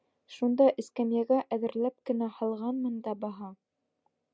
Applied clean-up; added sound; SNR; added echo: none; none; none; none.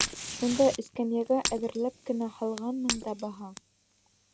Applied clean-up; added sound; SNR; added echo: none; Shatter + Fire; 8 dB; none.